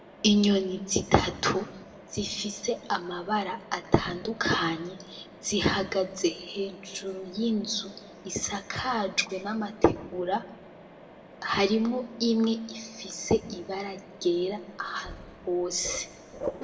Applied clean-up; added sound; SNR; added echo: none; Mechanisms; 17 dB; reverberation time 0.8 s.